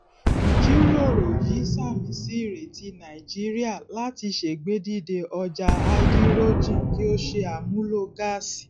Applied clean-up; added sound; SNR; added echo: classical method log-MMSE.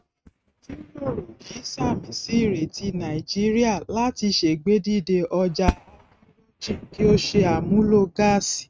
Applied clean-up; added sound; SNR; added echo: neural mask model RNNoise.